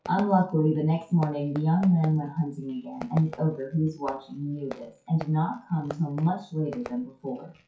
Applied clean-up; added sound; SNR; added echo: classical method WPE with log-MMSE.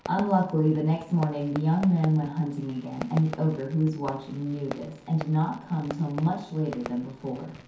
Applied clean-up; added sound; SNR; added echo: none; Fireworks; 16 dB; reverberation time 0.6 s.